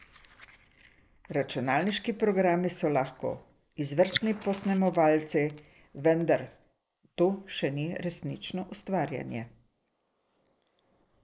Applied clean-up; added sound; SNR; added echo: neural mask model Resemble Enhance denoiser.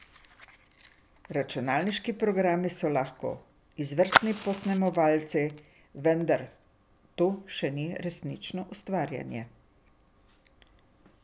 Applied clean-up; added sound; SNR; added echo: none; Fire; 9 dB; none.